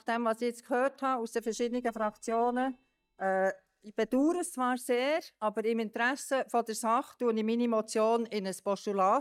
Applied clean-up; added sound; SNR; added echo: neural mask model DeepFilterNet 3.